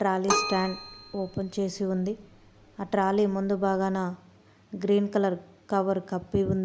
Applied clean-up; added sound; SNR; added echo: none; Keyboard (musical); 8 dB; none.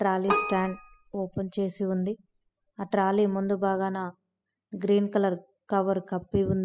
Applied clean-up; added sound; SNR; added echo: classical method spectral subtraction.